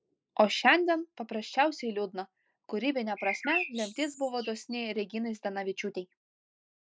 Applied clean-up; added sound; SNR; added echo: neural mask model Resemble Enhance denoiser.